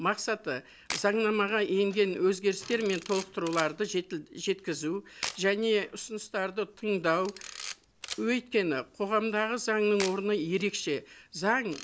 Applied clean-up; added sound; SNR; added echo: none; Camera; 16 dB; none.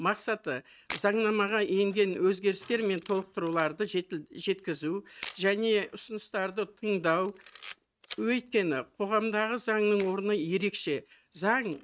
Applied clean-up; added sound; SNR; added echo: neural mask model RNNoise.